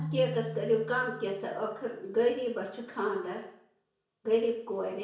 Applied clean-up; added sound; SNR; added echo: none; Keyboard (musical); 13 dB; reverberation time 0.6 s.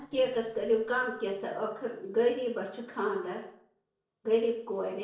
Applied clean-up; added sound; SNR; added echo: neural separator model SepFormer DNS4.